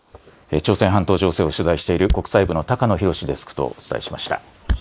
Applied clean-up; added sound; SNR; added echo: neural mask model Resemble Enhance denoiser.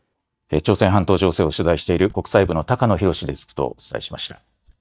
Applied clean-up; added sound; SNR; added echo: neural mask model DeepFilterNet 3.